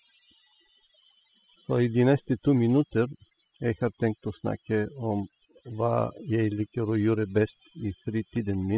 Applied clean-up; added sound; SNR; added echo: classical method spectral subtraction.